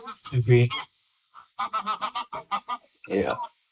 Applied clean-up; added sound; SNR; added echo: neural mask model Resemble Enhance denoiser.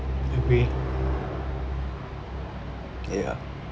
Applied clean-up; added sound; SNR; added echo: none; none; none; none.